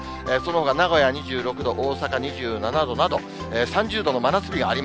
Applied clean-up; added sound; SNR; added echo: none; none; none; none.